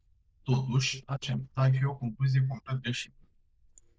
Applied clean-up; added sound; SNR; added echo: neural diffusion model UNIVERSE++.